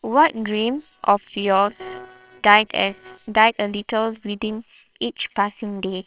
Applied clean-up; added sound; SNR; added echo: neural separator model SepFormer WHAMR!.